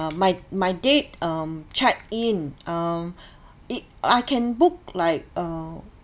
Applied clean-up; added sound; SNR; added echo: none; none; none; none.